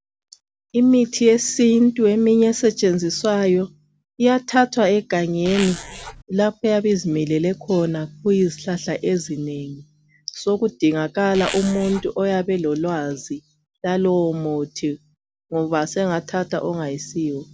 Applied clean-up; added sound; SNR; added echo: none; Zipper (clothing); 11 dB; none.